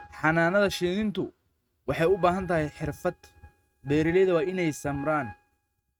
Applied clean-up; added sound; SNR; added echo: neural mask model RNNoise.